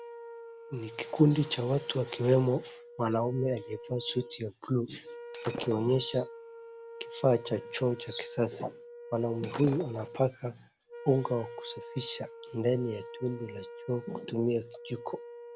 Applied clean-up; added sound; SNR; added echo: none; Shatter + Wind instrument, woodwind instrument; 13 dB; none.